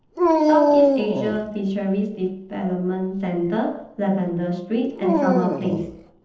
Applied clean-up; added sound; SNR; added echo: neural separator model SepFormer DNS4.